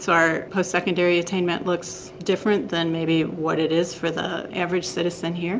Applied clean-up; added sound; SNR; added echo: none; none; none; none.